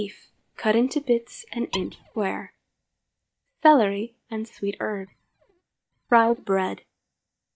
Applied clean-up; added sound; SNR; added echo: neural mask model DeepFilterNet 3.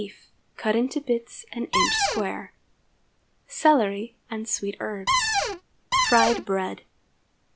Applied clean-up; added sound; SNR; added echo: none; Cupboard open or close; -4 dB; none.